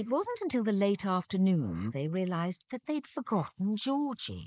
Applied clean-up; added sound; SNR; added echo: neural mask model Resemble Enhance denoiser.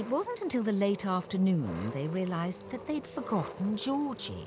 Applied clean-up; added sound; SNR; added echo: none; Engine; 14 dB; none.